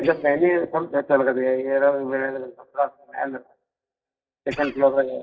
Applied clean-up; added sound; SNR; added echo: neural mask model DeepFilterNet 3.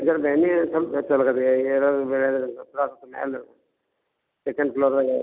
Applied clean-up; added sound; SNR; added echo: none; none; none; none.